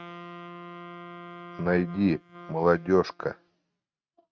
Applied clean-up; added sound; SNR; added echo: neural mask model RNNoise.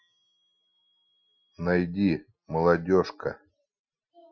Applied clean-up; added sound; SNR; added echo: classical method Wiener filter.